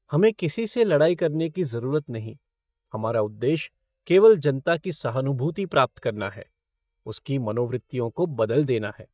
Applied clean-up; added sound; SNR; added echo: neural mask model DeepFilterNet 3.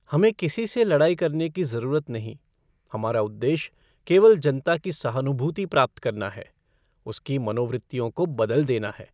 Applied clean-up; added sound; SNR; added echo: none; none; none; none.